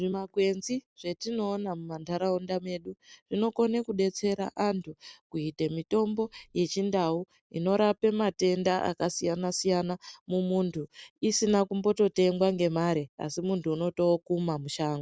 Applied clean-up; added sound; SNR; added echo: neural mask model Resemble Enhance denoiser.